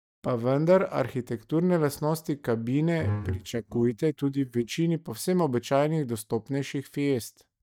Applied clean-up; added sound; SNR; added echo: neural mask model DeepFilterNet 3.